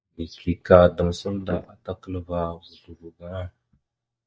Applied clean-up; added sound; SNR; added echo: neural mask model DeepFilterNet 3.